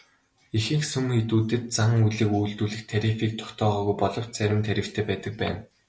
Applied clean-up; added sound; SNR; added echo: none; none; none; none.